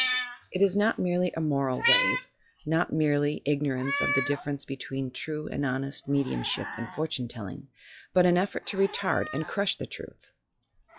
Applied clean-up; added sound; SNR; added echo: classical method log-MMSE.